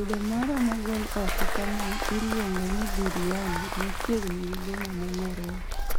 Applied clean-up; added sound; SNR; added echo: none; Purr + Applause / Crowd / Cheering; -1 dB; none.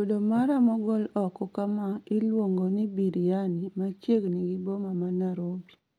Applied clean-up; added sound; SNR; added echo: none; none; none; none.